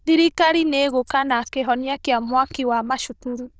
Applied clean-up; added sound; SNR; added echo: neural diffusion model UNIVERSE++.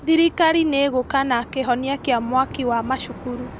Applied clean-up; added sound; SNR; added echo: none; Chirp, tweet; 16 dB; none.